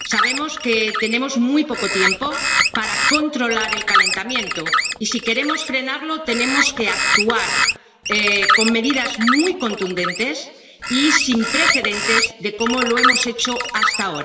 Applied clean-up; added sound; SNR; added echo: none; Bird; 0 dB; reverberation time 1.4 s.